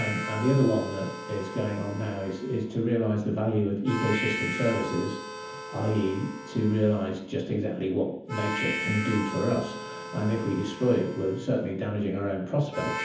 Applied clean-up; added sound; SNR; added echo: none; Harmonica; 9 dB; reverberation time 0.7 s.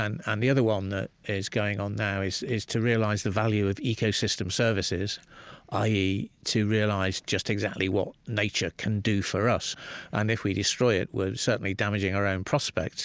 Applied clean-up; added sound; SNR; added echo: none; none; none; none.